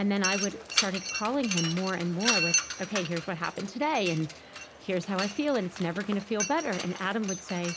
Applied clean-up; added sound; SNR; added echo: none; Mechanisms; 4 dB; none.